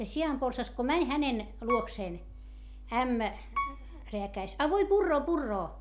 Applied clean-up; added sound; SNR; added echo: none; Piano; 10 dB; none.